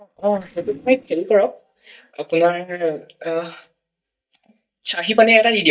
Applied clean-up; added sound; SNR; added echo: neural mask model DeepFilterNet 3.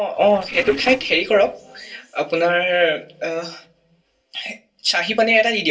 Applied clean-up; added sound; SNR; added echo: neural separator model SepFormer DNS4.